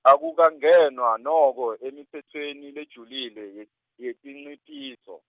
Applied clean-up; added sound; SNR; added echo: none; none; none; none.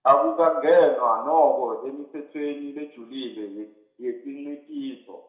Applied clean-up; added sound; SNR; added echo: none; none; none; reverberation time 0.7 s.